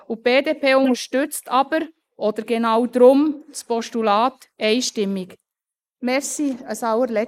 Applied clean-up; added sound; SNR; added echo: neural mask model Resemble Enhance denoiser.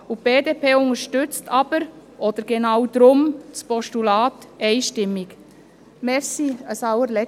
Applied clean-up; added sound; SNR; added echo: none; none; none; none.